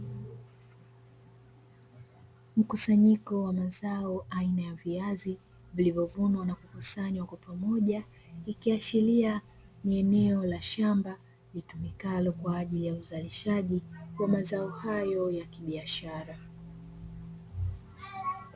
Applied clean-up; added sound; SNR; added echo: none; none; none; none.